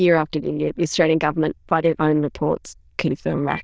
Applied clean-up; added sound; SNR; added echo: neural diffusion model UNIVERSE++.